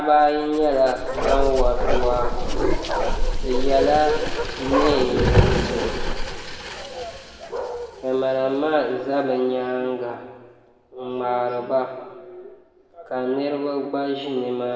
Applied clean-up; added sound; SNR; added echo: none; Bark; 1 dB; reverberation time 1.5 s.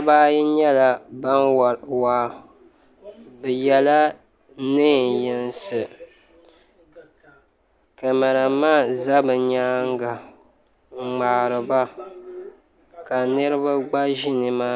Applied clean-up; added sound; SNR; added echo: none; none; none; none.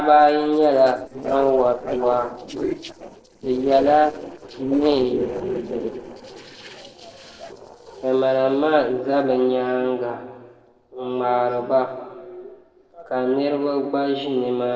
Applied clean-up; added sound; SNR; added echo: neural separator model SepFormer DNS4.